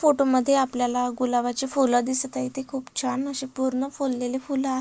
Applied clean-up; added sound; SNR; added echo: neural mask model Resemble Enhance denoiser.